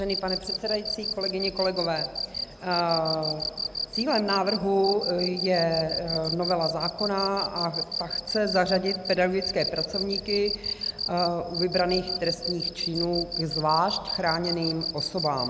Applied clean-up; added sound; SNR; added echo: none; Cricket; 5 dB; none.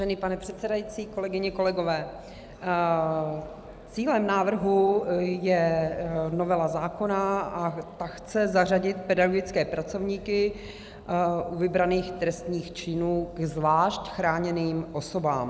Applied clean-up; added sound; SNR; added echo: none; none; none; none.